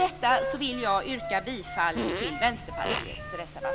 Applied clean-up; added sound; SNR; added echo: none; Wind instrument, woodwind instrument + Fart; 5 dB; none.